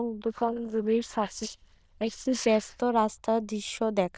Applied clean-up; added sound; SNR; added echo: neural diffusion model UNIVERSE++.